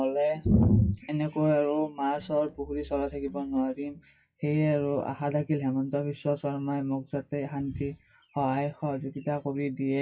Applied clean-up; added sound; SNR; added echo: classical method WPE with log-MMSE.